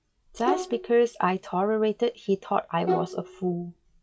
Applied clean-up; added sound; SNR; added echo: classical method log-MMSE.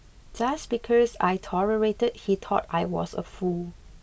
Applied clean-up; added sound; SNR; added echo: none; none; none; none.